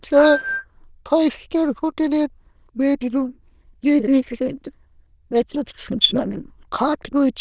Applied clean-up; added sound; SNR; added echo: neural diffusion model UNIVERSE++.